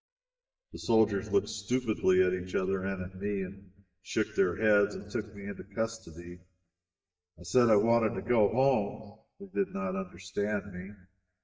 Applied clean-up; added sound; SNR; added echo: neural mask model DeepFilterNet 3.